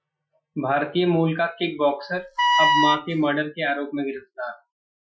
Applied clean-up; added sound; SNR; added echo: classical method Wiener filter.